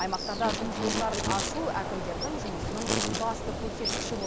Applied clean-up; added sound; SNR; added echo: none; Insect; -2 dB; none.